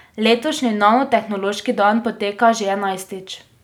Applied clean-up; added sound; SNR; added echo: none; none; none; none.